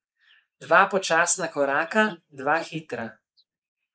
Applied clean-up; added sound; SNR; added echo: neural mask model Resemble Enhance denoiser.